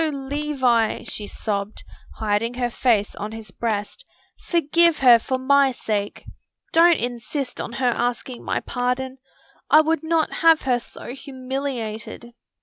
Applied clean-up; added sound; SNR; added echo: none; none; none; none.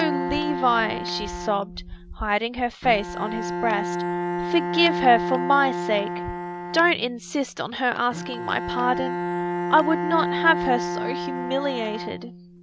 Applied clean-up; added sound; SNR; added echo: none; Bowed string instrument; 4 dB; none.